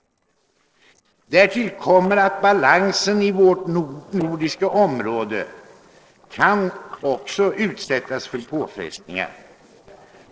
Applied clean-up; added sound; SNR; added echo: neural separator model SepFormer DNS4.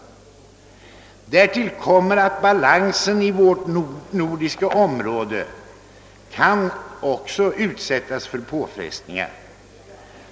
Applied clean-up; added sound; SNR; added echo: none; none; none; none.